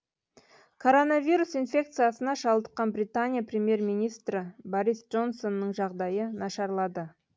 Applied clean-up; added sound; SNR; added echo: none; none; none; none.